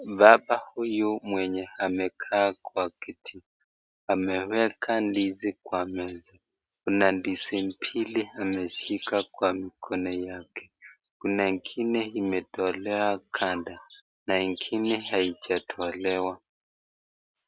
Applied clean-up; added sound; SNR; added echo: none; none; none; none.